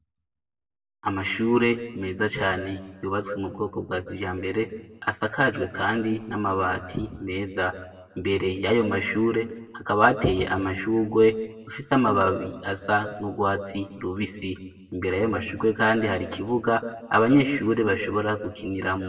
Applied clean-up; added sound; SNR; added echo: none; none; none; reverberation time 1.0 s.